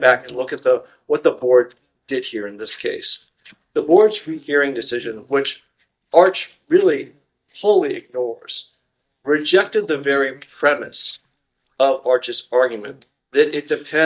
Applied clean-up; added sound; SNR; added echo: neural mask model DeepFilterNet 3.